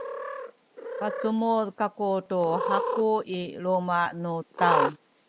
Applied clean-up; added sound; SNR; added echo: none; Cat; 5 dB; none.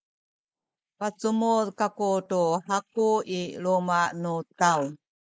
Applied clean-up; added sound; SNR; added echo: neural mask model Resemble Enhance denoiser.